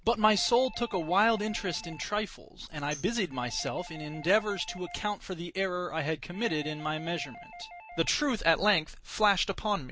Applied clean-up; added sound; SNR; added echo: none; Tambourine + Doorbell; 18 dB; none.